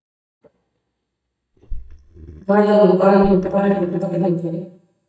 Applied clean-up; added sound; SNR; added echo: neural mask model DeepFilterNet 3.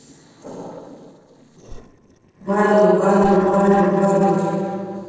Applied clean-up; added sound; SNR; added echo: neural separator model SepFormer DNS4.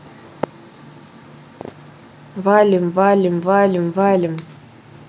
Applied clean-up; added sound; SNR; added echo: none; none; none; none.